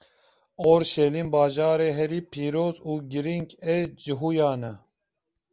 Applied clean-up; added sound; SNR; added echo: none; none; none; none.